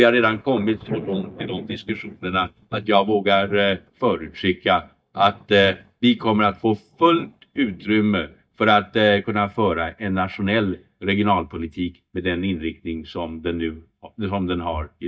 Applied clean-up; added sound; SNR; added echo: neural mask model DeepFilterNet 3.